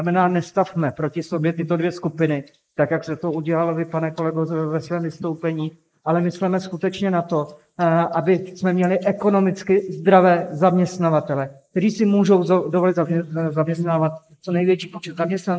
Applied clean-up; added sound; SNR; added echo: neural mask model Resemble Enhance denoiser.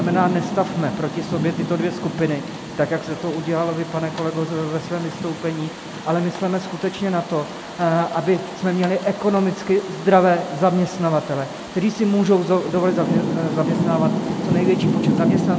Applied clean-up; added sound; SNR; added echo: none; Rain; 5 dB; none.